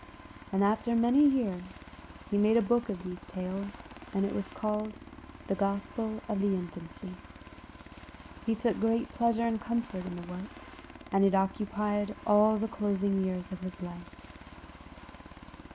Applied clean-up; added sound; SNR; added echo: none; Aircraft; 17 dB; none.